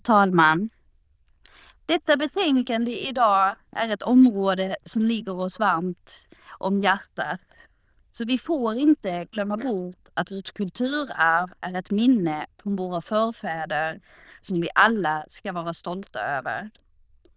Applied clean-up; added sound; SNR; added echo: neural diffusion model UNIVERSE++.